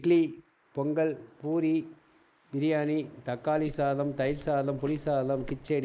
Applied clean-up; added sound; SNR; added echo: neural mask model Resemble Enhance denoiser.